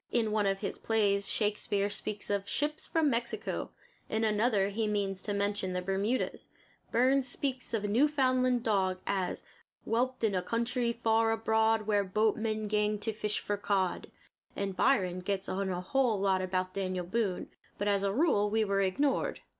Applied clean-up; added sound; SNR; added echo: none; none; none; none.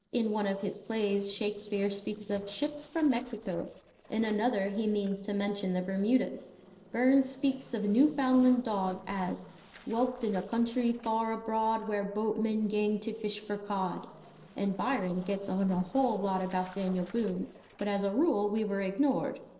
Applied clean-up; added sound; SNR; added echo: neural separator model SepFormer DNS4.